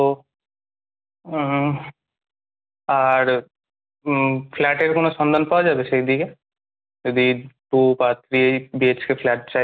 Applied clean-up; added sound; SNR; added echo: none; none; none; none.